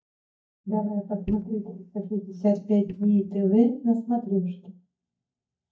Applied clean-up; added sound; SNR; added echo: neural mask model DeepFilterNet 3.